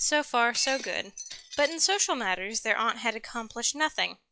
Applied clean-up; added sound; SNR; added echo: classical method log-MMSE.